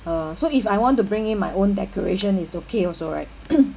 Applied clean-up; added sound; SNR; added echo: none; none; none; none.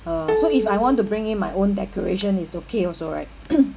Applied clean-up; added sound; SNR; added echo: none; Plucked string instrument; 5 dB; none.